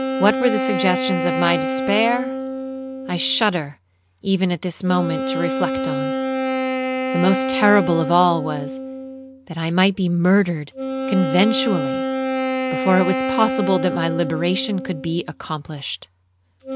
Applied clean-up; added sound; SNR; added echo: none; Wind instrument, woodwind instrument; 3 dB; none.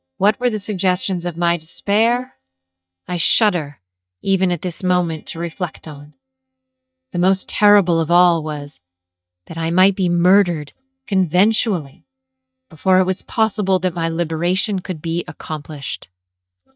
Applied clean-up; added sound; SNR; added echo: neural mask model DeepFilterNet 3.